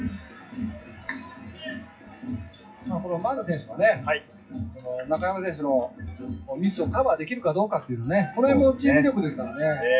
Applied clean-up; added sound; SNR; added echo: classical method WPE with log-MMSE.